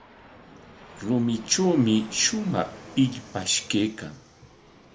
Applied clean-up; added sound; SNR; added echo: none; Fixed-wing aircraft, airplane; 19 dB; none.